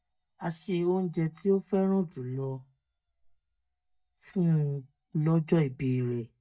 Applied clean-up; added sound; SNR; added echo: neural mask model DeepFilterNet 3.